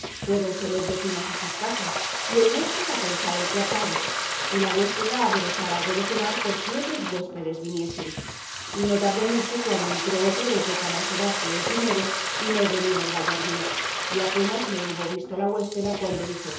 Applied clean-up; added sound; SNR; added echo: none; Frying (food); 2 dB; reverberation time 0.8 s.